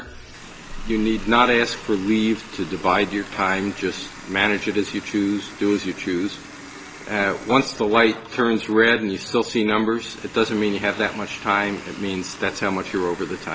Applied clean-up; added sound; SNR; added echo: none; Water tap, faucet; 17 dB; none.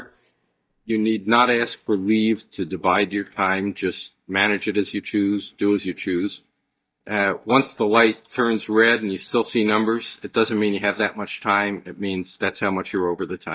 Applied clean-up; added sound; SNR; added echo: neural mask model DeepFilterNet 3.